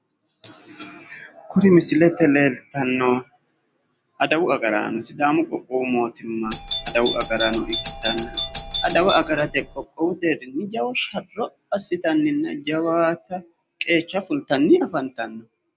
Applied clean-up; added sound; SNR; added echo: none; Doorbell; 3 dB; none.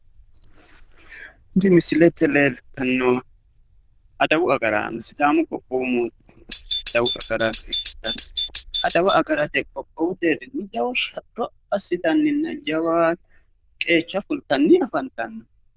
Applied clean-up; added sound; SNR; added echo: neural diffusion model UNIVERSE++.